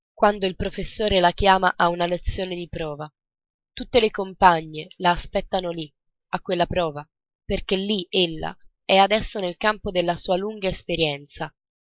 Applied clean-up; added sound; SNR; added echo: neural mask model Resemble Enhance denoiser.